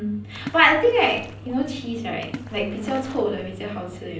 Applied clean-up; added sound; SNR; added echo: none; Splash, splatter; 17 dB; reverberation time 0.6 s.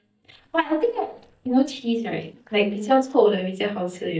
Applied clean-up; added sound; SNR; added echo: neural mask model DeepFilterNet 3.